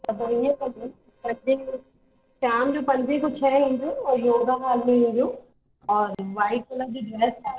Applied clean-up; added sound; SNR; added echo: neural separator model SepFormer DNS4.